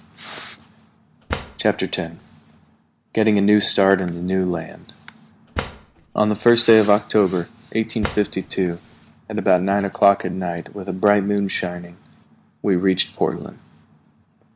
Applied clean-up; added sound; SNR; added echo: none; Drawer open or close; 12 dB; none.